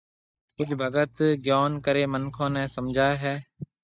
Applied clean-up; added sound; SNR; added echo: neural mask model DeepFilterNet 3.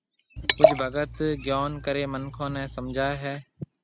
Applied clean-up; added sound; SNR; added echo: none; Liquid; -3 dB; none.